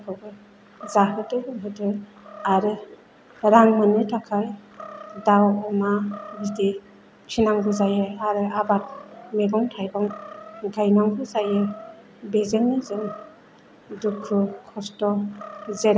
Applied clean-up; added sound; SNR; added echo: none; Animal; 20 dB; none.